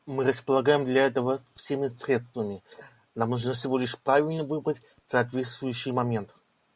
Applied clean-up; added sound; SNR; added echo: none; none; none; none.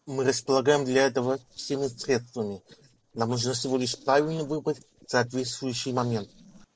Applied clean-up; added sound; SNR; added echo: neural separator model SepFormer DNS4.